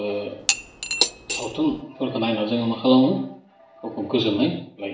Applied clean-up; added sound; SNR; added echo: none; Cutlery, silverware / Dishes, pots, and pans; 3 dB; reverberation time 0.5 s.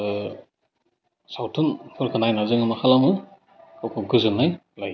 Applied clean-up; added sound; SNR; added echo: none; none; none; none.